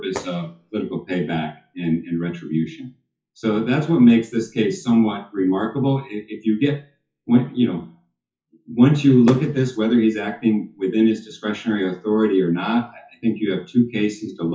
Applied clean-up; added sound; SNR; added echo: classical method WPE with log-MMSE.